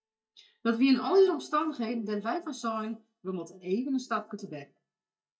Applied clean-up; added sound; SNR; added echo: neural mask model DeepFilterNet 3.